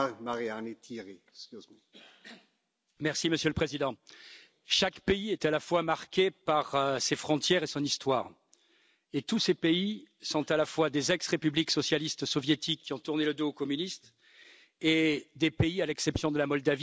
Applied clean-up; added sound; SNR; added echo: none; none; none; none.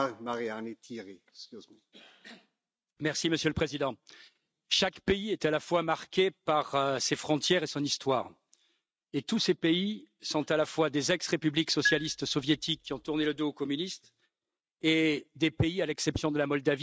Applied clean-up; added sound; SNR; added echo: neural mask model RNNoise.